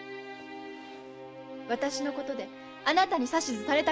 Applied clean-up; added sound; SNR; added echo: none; none; none; none.